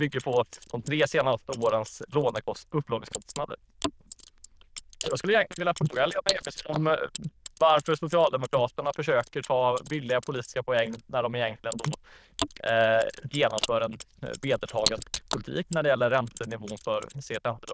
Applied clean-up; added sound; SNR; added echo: neural diffusion model UNIVERSE++.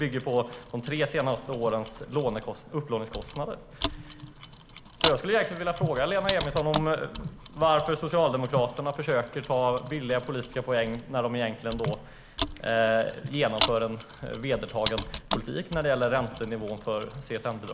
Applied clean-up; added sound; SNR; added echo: none; Mechanisms; 6 dB; none.